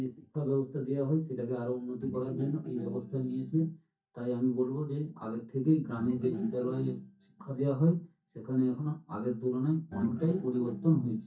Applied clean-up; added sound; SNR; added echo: neural mask model DeepFilterNet 3.